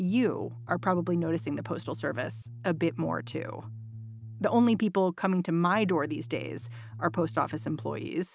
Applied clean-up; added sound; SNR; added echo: none; Bass guitar; 13 dB; none.